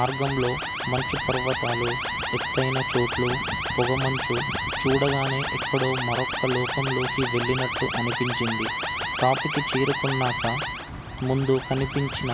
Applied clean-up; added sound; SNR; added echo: none; Alarm; 2 dB; none.